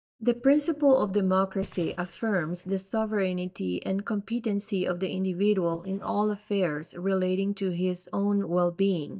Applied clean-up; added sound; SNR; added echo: neural mask model DeepFilterNet 3.